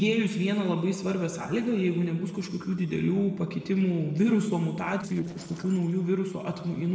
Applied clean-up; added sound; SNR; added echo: neural separator model SepFormer DNS4.